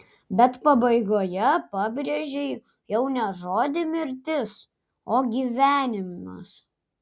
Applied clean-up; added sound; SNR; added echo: none; none; none; none.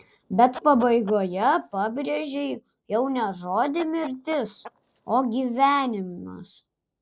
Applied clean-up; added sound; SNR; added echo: neural separator model SepFormer DNS4.